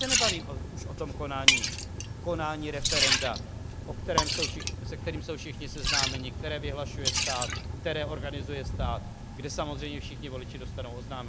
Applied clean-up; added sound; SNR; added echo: none; Liquid; -5 dB; none.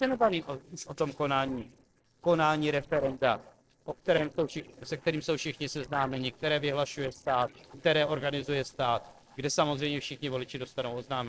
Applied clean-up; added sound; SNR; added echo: neural separator model SepFormer DNS4.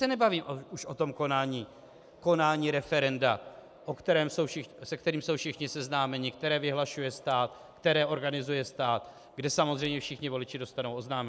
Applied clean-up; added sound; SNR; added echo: none; none; none; none.